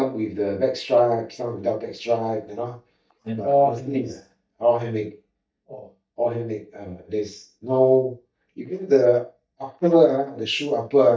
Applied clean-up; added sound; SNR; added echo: neural mask model DeepFilterNet 3.